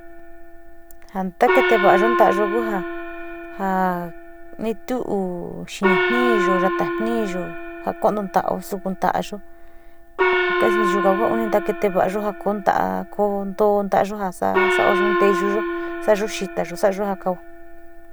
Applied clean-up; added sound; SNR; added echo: none; Gong; 2 dB; none.